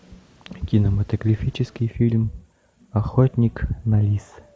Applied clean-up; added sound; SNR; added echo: none; none; none; none.